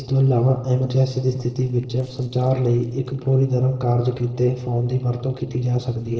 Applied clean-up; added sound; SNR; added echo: neural separator model SepFormer DNS4.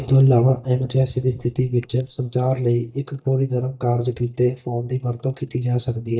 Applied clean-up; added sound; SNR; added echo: neural mask model DeepFilterNet 3.